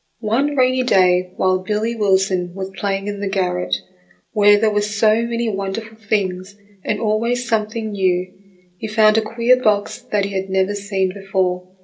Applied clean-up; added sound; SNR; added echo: none; none; none; reverberation time 0.2 s.